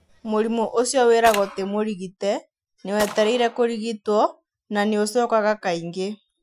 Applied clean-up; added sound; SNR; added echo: classical method Wiener filter.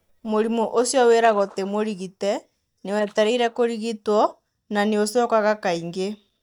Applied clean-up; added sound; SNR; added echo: neural mask model DeepFilterNet 3.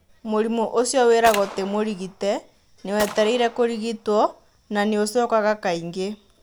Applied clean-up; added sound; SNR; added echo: none; Telephone + Gunshot, gunfire; 15 dB; none.